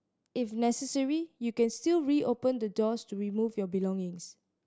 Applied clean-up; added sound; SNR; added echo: none; none; none; none.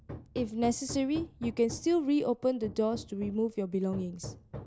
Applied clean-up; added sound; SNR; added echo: none; Hammer; 14 dB; none.